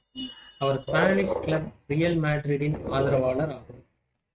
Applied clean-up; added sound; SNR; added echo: neural mask model RNNoise.